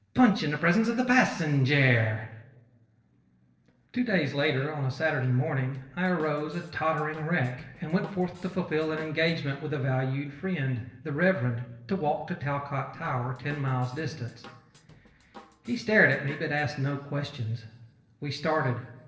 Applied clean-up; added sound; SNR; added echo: neural separator model SepFormer DNS4.